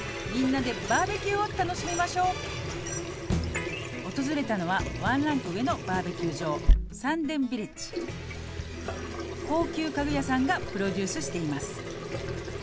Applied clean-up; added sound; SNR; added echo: none; Sink (filling or washing) / Water tap, faucet; 3 dB; none.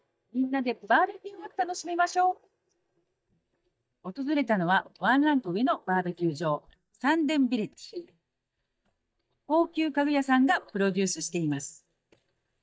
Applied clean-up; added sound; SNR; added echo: neural mask model DeepFilterNet 3.